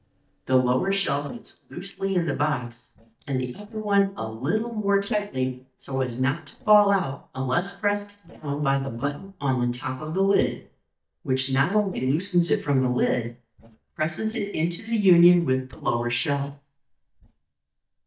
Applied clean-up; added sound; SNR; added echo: neural mask model DeepFilterNet 3.